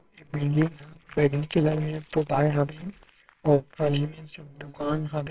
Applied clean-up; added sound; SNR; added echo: neural separator model SepFormer WHAMR!.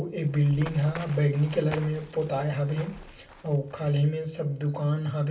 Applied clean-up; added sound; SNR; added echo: none; Run; 17 dB; reverberation time 0.3 s.